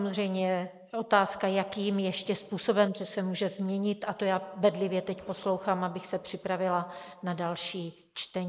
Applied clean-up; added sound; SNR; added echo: neural mask model Resemble Enhance denoiser.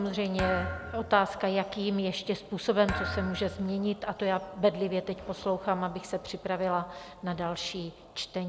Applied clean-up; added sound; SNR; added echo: none; Thump, thud; 8 dB; none.